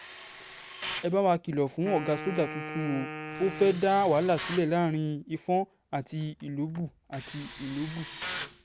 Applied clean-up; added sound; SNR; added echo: none; Wind instrument, woodwind instrument + Tools; 11 dB; none.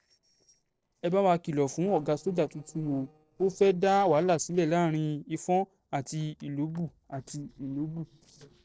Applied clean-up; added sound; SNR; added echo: neural separator model SepFormer DNS4.